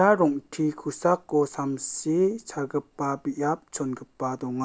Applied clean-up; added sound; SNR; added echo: none; none; none; none.